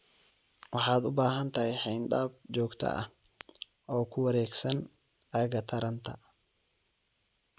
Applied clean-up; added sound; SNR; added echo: none; none; none; none.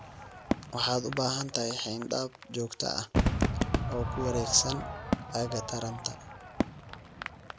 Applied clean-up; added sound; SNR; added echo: none; Crowd / Fireworks; 0 dB; none.